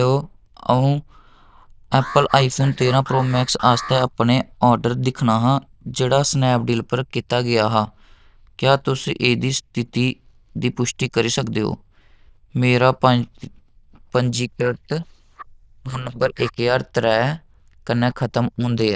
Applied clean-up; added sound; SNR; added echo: neural diffusion model UNIVERSE++.